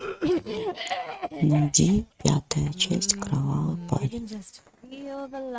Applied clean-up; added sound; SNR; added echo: neural mask model RNNoise.